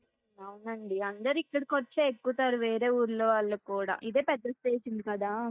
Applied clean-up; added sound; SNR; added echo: neural mask model DeepFilterNet 3.